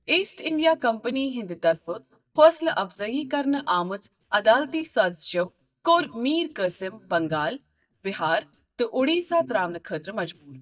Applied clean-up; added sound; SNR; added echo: neural mask model DeepFilterNet 3.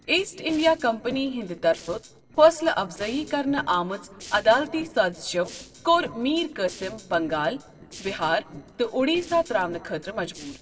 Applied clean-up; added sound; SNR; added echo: neural separator model SepFormer DNS4.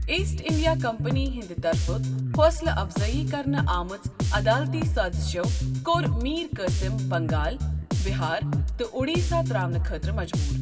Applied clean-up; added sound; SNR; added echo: none; Bass guitar; -2 dB; reverberation time 1.0 s.